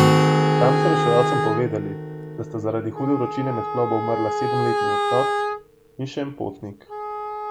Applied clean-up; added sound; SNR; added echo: none; Acoustic guitar + Wind instrument, woodwind instrument; -3 dB; none.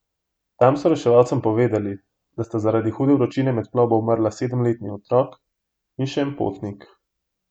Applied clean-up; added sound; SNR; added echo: none; none; none; none.